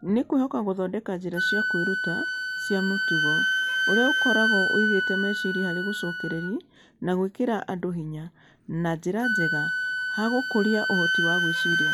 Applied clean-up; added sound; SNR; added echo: none; Wind instrument, woodwind instrument; -1 dB; none.